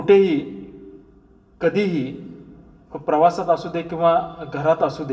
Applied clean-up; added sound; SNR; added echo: none; none; none; reverberation time 0.4 s.